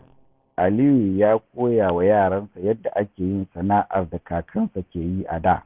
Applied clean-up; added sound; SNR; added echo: none; none; none; none.